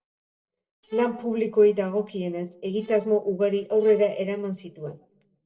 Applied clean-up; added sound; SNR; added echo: neural separator model SepFormer DNS4.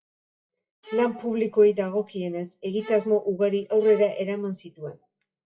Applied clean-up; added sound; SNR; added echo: classical method WPE with log-MMSE.